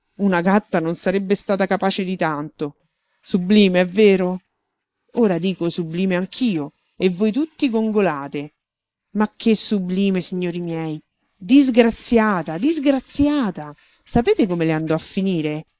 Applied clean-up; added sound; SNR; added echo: neural mask model Resemble Enhance denoiser.